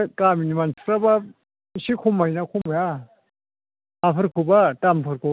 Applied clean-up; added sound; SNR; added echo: none; none; none; none.